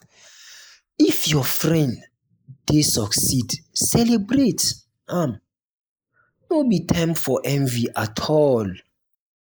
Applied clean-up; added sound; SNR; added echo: neural mask model Resemble Enhance denoiser.